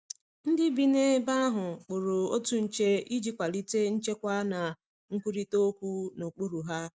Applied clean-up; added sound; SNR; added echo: none; none; none; none.